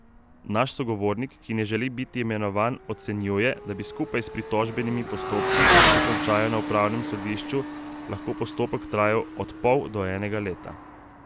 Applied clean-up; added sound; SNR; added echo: none; Motorcycle / Accelerating, revving, vroom; 1 dB; none.